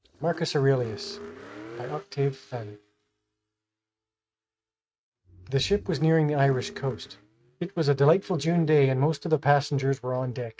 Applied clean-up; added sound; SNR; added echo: neural mask model RNNoise.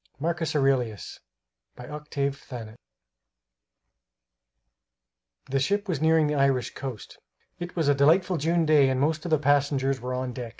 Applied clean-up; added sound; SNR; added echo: none; none; none; none.